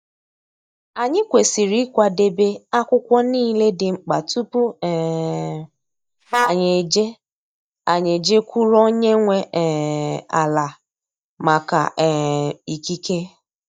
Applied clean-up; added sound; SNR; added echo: neural mask model DeepFilterNet 3.